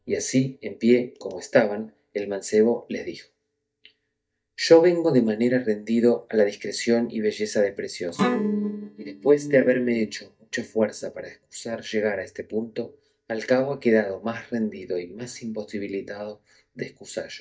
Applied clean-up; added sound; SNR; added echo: neural mask model DeepFilterNet 3.